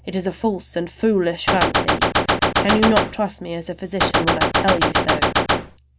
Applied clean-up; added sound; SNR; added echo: none; Gunshot, gunfire; -4 dB; none.